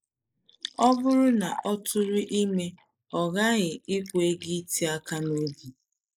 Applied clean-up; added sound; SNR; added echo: neural mask model Resemble Enhance denoiser.